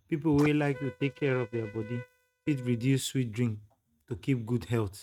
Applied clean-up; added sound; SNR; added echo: neural mask model RNNoise.